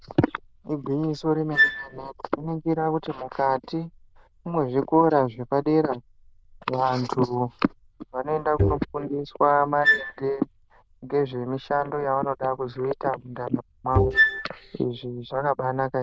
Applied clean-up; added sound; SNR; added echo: neural diffusion model UNIVERSE++.